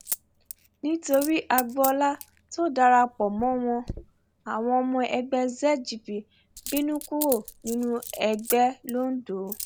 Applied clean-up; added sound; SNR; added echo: none; Coin (dropping); 13 dB; none.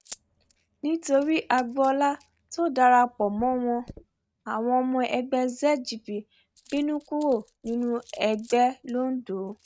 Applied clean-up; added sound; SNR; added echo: neural mask model RNNoise.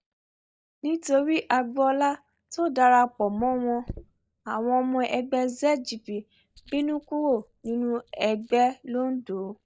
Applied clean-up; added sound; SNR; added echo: neural mask model DeepFilterNet 3.